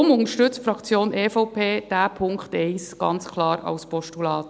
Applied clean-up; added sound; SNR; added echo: none; none; none; none.